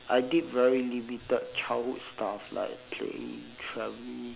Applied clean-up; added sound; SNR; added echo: none; none; none; none.